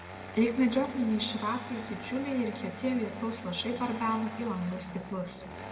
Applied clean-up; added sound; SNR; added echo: none; Engine starting; 12 dB; reverberation time 1.7 s.